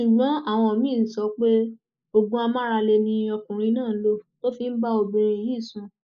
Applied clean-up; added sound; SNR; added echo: neural mask model Resemble Enhance denoiser.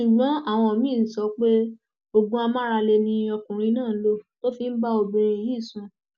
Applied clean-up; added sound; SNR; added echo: none; none; none; none.